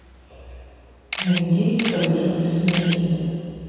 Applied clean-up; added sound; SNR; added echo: none; Camera; 4 dB; reverberation time 2.2 s.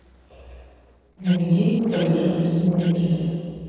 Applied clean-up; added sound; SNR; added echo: neural separator model SepFormer DNS4.